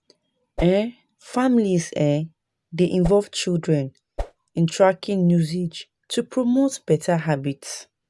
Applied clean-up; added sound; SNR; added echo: none; Whoosh, swoosh, swish; 10 dB; none.